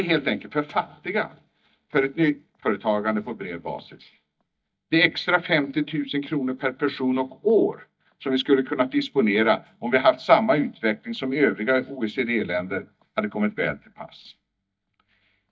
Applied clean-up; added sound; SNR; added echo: neural mask model DeepFilterNet 3.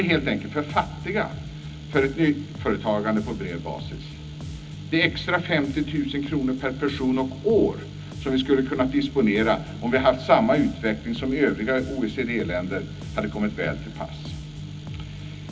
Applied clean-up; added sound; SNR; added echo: none; Bass guitar; 15 dB; reverberation time 0.4 s.